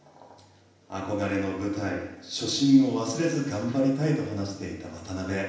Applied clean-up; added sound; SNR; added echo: none; none; none; reverberation time 0.9 s.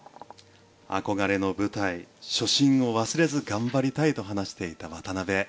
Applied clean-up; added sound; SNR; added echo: none; none; none; none.